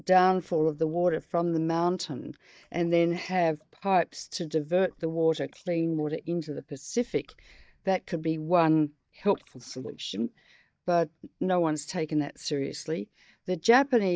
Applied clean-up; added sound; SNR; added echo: neural mask model DeepFilterNet 3.